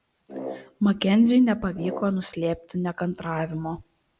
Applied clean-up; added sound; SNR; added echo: none; Brass instrument; 15 dB; none.